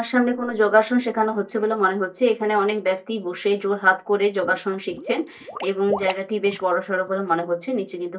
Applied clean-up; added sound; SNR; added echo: neural mask model DeepFilterNet 3.